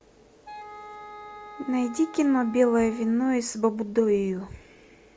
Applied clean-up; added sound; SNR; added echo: none; Wind instrument, woodwind instrument; 17 dB; none.